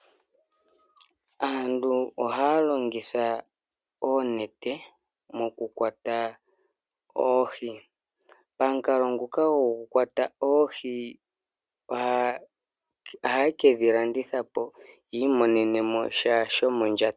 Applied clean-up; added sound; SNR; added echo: none; none; none; none.